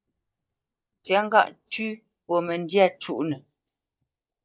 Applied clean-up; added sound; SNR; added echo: neural mask model DeepFilterNet 3.